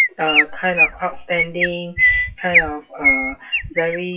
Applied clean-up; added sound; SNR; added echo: classical method WPE with log-MMSE.